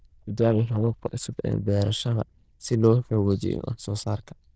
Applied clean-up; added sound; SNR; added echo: neural diffusion model UNIVERSE++.